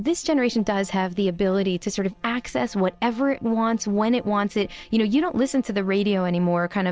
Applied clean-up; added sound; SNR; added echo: neural separator model SepFormer DNS4.